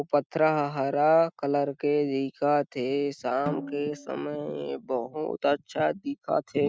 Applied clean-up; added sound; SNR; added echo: none; Snare drum; 15 dB; none.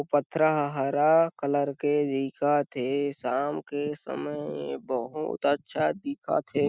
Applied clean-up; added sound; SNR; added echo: none; none; none; none.